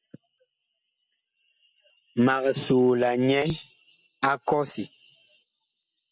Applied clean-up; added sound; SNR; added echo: none; none; none; none.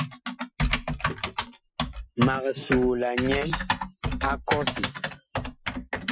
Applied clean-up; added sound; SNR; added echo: classical method Wiener filter.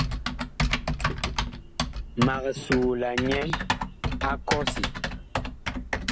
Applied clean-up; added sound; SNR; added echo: none; Typing; -2 dB; none.